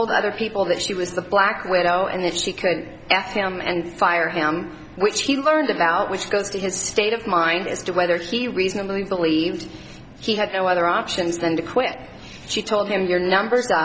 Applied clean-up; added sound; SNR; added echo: none; none; none; none.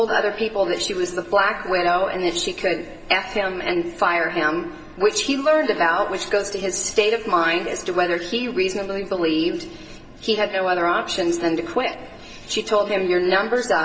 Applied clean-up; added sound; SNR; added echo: none; none; none; reverberation time 1.7 s.